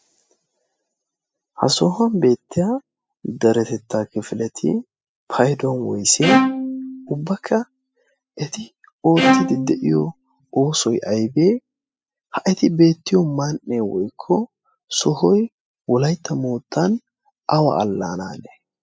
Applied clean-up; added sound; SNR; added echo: classical method spectral subtraction.